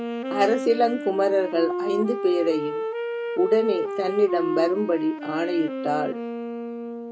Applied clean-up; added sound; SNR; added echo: none; Wind instrument, woodwind instrument; 5 dB; none.